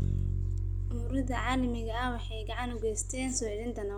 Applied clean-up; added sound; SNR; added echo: none; Bass guitar; -1 dB; none.